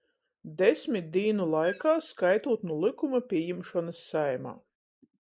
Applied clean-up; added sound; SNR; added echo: neural mask model Resemble Enhance denoiser.